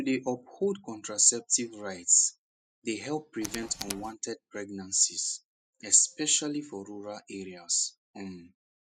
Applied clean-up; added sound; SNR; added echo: classical method spectral subtraction.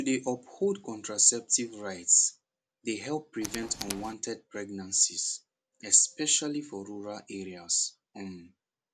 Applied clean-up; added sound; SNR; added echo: none; Tools; 9 dB; none.